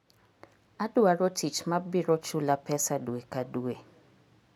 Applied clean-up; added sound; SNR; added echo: none; none; none; none.